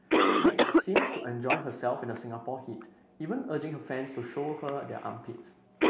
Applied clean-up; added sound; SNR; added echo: none; Cough; -5 dB; none.